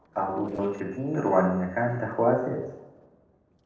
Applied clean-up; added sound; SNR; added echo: neural separator model SepFormer DNS4.